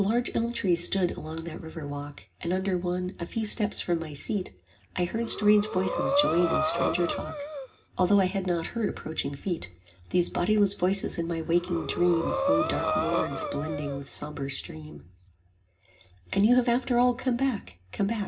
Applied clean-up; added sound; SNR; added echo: none; Breathing; 3 dB; reverberation time 0.4 s.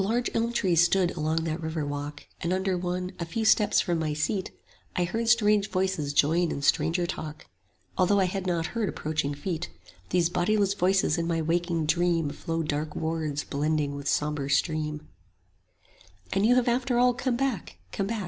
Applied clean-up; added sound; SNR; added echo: none; none; none; none.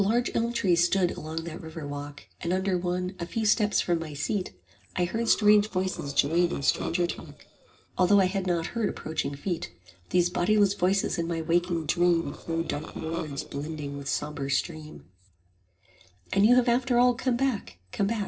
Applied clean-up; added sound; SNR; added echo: neural separator model SepFormer DNS4.